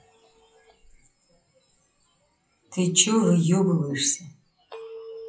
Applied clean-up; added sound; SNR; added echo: classical method WPE with log-MMSE.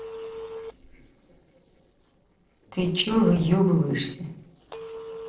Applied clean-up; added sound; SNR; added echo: neural separator model SepFormer DNS4.